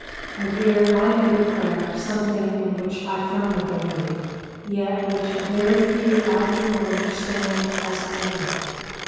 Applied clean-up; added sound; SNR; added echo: none; Mechanisms; 10 dB; reverberation time 2.2 s.